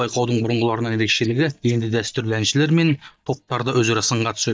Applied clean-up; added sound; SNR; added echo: neural mask model DeepFilterNet 3.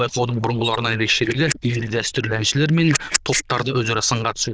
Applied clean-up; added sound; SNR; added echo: neural diffusion model UNIVERSE++.